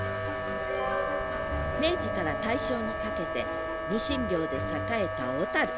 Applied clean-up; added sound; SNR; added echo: none; Wind + Wind instrument, woodwind instrument; 1 dB; none.